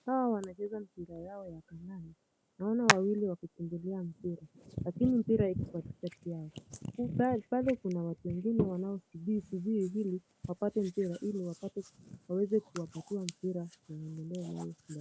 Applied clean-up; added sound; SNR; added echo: none; Hands; 7 dB; none.